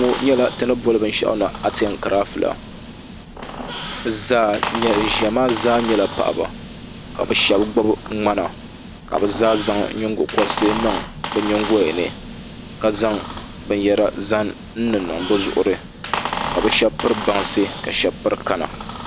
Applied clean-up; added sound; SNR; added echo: none; Squeak; 8 dB; none.